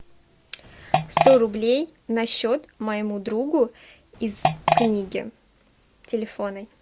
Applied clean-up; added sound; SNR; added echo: none; Fart; -1 dB; none.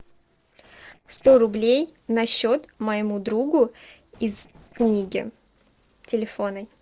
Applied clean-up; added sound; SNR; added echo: neural separator model SepFormer DNS4.